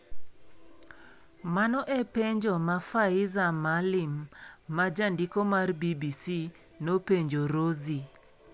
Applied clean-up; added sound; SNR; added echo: none; none; none; none.